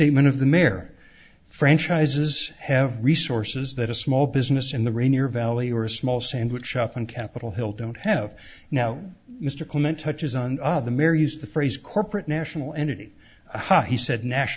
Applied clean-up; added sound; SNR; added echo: none; none; none; none.